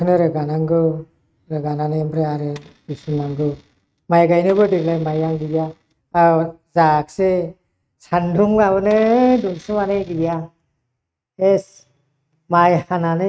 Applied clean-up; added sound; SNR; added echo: neural mask model RNNoise.